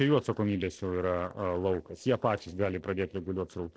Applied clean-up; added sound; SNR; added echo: neural separator model SepFormer DNS4.